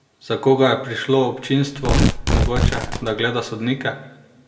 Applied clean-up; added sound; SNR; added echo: none; Tearing; 0 dB; reverberation time 0.8 s.